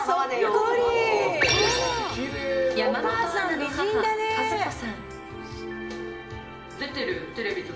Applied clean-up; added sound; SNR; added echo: none; none; none; reverberation time 1.2 s.